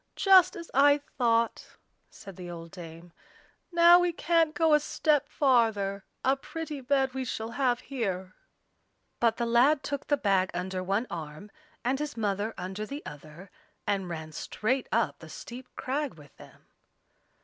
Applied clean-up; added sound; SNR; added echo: none; none; none; none.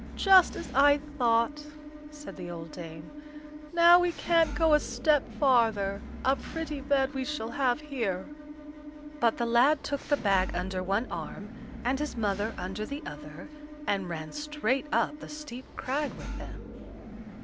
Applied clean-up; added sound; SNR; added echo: none; Engine / Mechanisms; 11 dB; none.